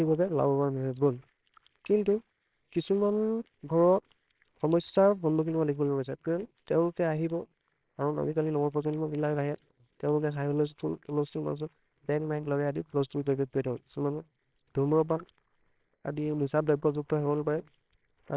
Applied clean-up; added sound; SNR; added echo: neural separator model SepFormer WHAMR!.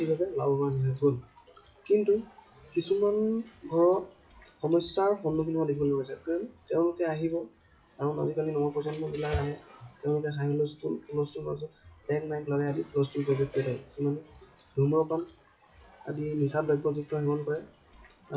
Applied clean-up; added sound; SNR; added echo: classical method WPE with log-MMSE.